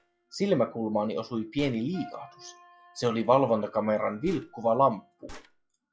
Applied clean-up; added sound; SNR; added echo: classical method log-MMSE.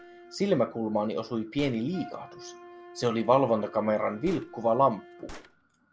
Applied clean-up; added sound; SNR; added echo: none; Gunshot, gunfire + Wind instrument, woodwind instrument; 19 dB; none.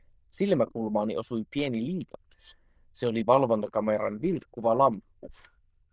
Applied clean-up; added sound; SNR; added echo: neural diffusion model UNIVERSE++.